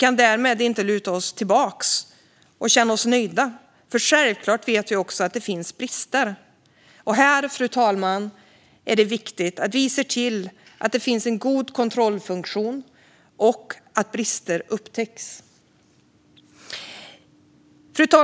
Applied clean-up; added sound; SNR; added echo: none; none; none; none.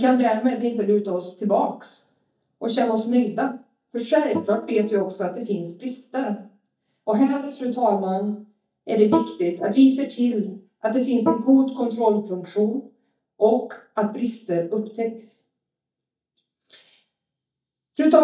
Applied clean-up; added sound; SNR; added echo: neural mask model DeepFilterNet 3.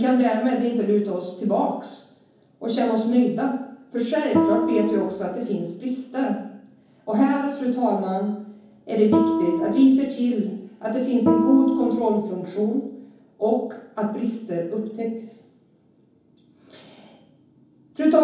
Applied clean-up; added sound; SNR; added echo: none; Guitar; -1 dB; reverberation time 0.9 s.